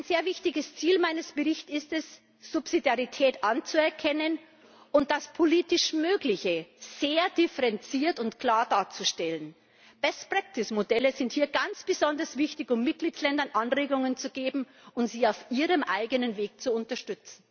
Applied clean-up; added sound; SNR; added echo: none; none; none; none.